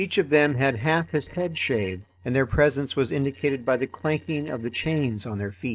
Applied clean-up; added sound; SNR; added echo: neural separator model SepFormer DNS4.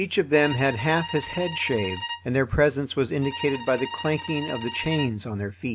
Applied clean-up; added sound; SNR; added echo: none; Bowed string instrument; 11 dB; none.